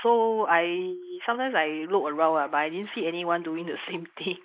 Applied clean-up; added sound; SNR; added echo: neural mask model Resemble Enhance denoiser.